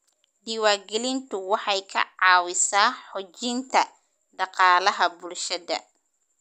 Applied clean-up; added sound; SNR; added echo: none; none; none; none.